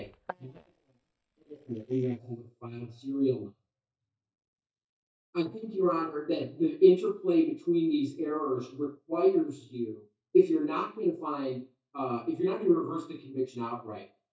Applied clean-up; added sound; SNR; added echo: neural mask model DeepFilterNet 3.